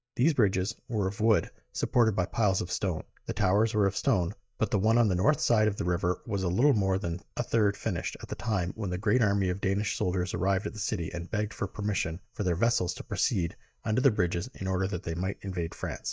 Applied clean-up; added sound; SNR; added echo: neural mask model DeepFilterNet 3.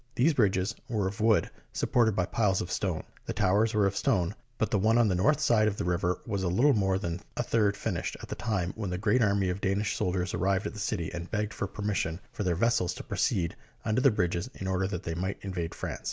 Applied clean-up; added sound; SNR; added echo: none; none; none; none.